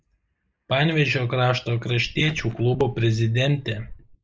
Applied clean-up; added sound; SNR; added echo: neural mask model Resemble Enhance denoiser.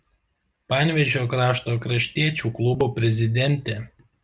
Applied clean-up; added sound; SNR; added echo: none; none; none; none.